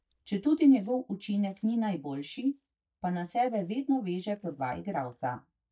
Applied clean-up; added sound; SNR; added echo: neural mask model DeepFilterNet 3.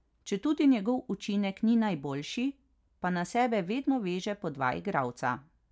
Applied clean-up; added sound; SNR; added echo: none; none; none; none.